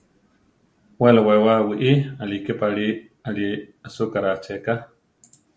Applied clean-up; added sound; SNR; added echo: none; none; none; none.